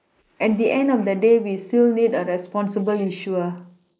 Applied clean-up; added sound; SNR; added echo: neural mask model Resemble Enhance denoiser.